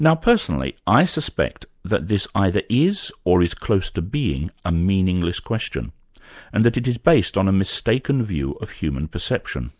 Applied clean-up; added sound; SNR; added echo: none; none; none; none.